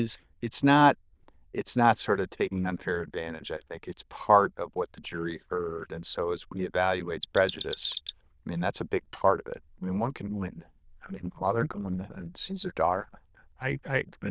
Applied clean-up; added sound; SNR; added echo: neural diffusion model UNIVERSE++.